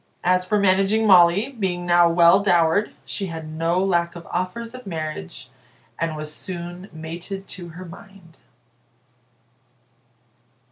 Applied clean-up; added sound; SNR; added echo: none; none; none; none.